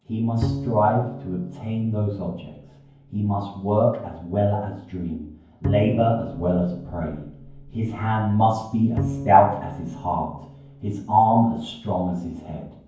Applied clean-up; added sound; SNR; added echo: none; Bowed string instrument; 10 dB; reverberation time 0.9 s.